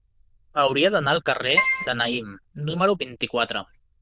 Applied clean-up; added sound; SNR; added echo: neural diffusion model UNIVERSE++.